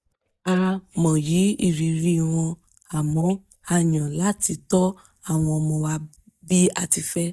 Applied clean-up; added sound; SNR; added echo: neural mask model DeepFilterNet 3.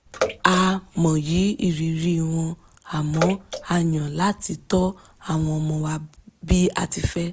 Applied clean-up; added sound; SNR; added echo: none; Bathtub (filling or washing) / Water / Splash, splatter; 12 dB; none.